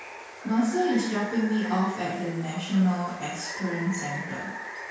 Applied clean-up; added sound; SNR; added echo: none; Water; 11 dB; reverberation time 0.6 s.